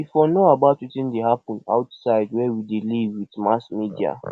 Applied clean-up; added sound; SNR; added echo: none; none; none; none.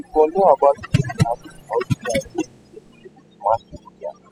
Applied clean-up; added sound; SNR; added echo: classical method spectral subtraction.